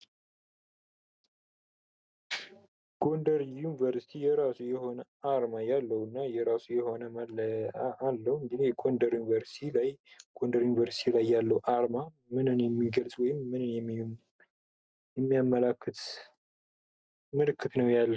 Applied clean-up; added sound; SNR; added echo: none; none; none; none.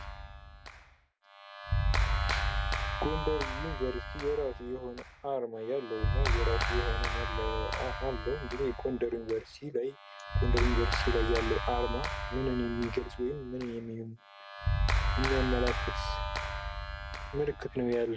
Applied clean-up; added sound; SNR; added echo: none; Clapping; -2 dB; none.